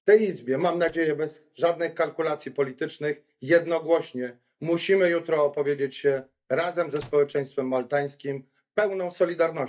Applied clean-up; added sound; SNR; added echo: neural mask model DeepFilterNet 3.